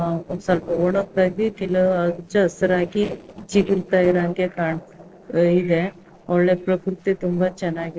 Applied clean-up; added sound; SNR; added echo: neural separator model SepFormer DNS4.